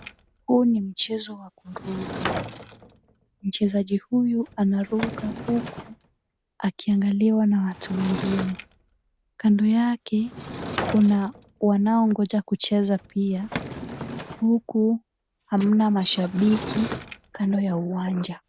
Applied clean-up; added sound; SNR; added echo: none; Sliding door / Wood; 13 dB; none.